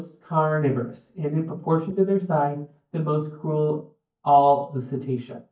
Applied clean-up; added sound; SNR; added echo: neural mask model DeepFilterNet 3.